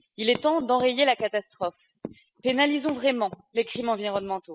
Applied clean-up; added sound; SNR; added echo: classical method spectral subtraction.